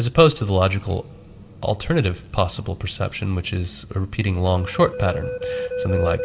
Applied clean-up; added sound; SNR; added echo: none; none; none; reverberation time 2.5 s.